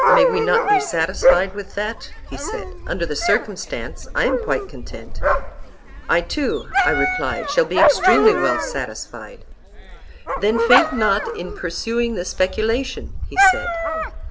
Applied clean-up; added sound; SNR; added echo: none; Dog; -2 dB; none.